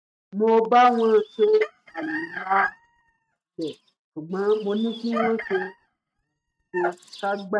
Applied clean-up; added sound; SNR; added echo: neural mask model RNNoise.